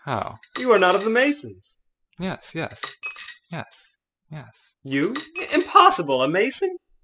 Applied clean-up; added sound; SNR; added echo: classical method spectral subtraction.